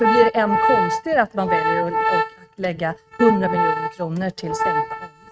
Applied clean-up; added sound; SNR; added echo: neural mask model RNNoise.